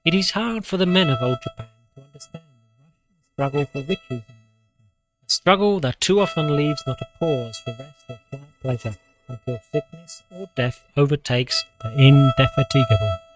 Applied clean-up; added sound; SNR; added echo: neural mask model RNNoise.